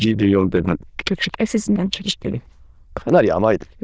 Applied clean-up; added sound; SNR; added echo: neural diffusion model UNIVERSE++.